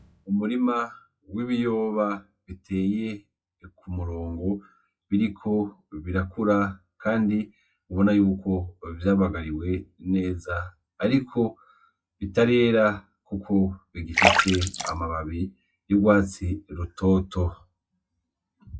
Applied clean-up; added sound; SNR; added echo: classical method log-MMSE.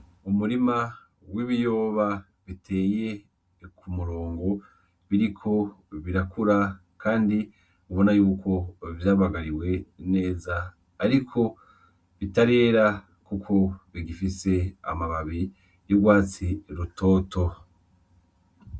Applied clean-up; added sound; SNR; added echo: none; none; none; none.